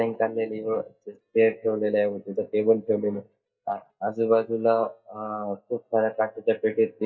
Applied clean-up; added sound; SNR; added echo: neural mask model DeepFilterNet 3.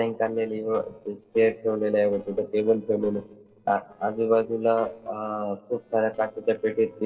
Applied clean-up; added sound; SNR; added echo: neural separator model SepFormer DNS4.